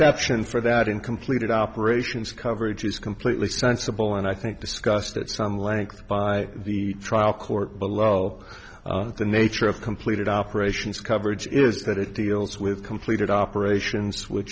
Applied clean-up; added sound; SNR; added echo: none; none; none; none.